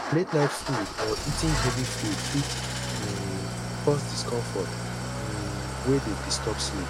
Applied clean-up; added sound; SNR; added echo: none; Idling / Engine starting; 1 dB; none.